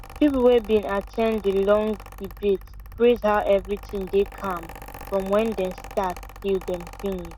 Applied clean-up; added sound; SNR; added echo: none; Mechanical fan; 15 dB; none.